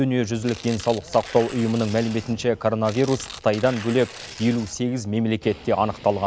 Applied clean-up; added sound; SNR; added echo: none; Tearing; 17 dB; none.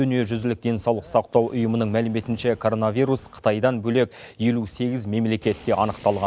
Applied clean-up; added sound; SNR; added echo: none; none; none; none.